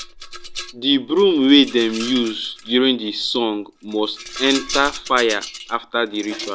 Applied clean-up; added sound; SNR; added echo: none; Rattle; 14 dB; none.